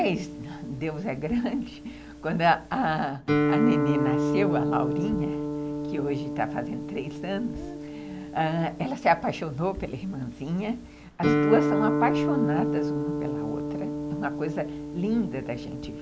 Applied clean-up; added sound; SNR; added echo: none; Guitar; 0 dB; none.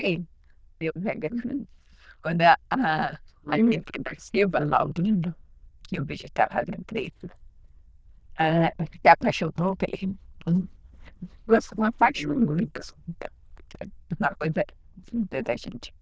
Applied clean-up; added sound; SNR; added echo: neural diffusion model UNIVERSE++.